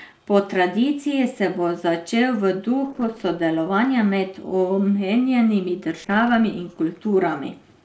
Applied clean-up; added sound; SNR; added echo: neural separator model SepFormer DNS4.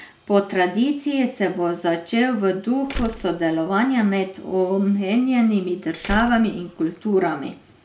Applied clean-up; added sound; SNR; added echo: none; Slam; 11 dB; none.